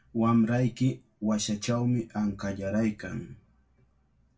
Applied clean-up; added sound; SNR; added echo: none; none; none; reverberation time 0.2 s.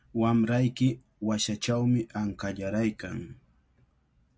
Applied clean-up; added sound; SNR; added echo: none; none; none; none.